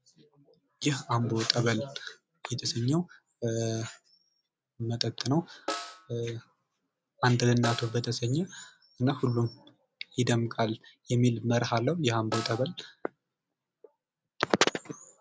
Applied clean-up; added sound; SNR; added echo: none; Snare drum; 12 dB; none.